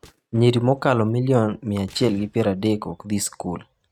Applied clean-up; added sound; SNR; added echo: neural mask model RNNoise.